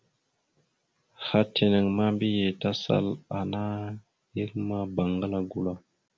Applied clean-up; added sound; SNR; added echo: none; none; none; none.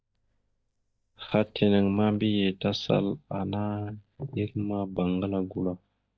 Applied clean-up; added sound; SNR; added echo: neural mask model DeepFilterNet 3.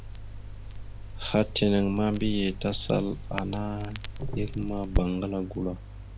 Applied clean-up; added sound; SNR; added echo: none; Crackle; 5 dB; none.